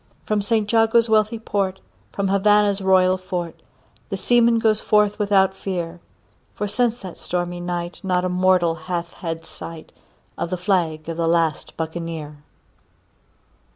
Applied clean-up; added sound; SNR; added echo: none; none; none; none.